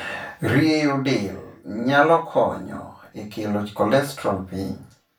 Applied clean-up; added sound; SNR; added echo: none; none; none; reverberation time 0.3 s.